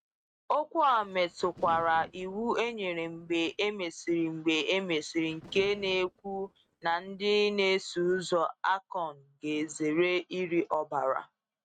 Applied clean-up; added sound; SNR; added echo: neural mask model RNNoise.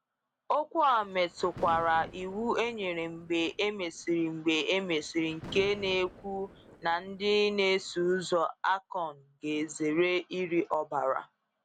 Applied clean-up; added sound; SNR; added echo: none; Thunder; 19 dB; none.